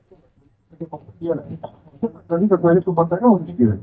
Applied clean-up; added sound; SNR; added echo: neural mask model DeepFilterNet 3.